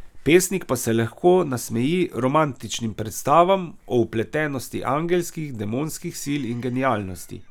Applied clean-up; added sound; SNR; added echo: none; Gull, seagull / Fowl; 19 dB; none.